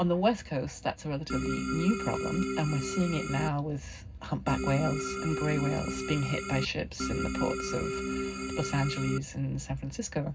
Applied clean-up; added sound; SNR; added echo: none; Organ; 2 dB; reverberation time 0.4 s.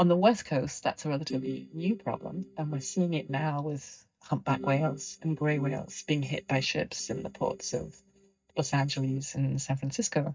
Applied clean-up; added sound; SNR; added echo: neural mask model DeepFilterNet 3.